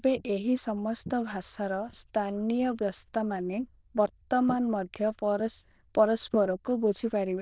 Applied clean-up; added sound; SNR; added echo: neural diffusion model UNIVERSE++.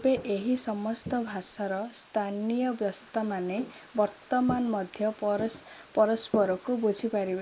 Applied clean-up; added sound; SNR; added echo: neural mask model Resemble Enhance denoiser.